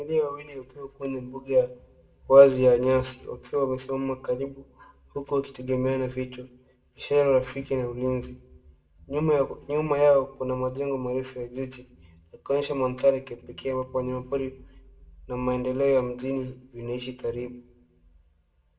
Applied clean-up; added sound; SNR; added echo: none; none; none; reverberation time 0.5 s.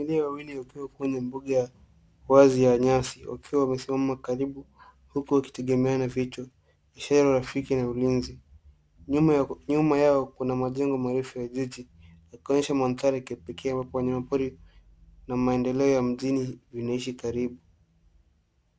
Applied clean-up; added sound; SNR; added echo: none; none; none; none.